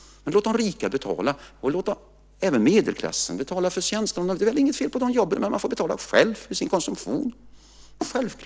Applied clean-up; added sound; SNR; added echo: none; none; none; none.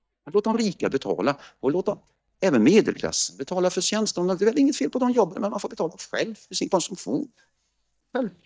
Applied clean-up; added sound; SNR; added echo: neural mask model DeepFilterNet 3.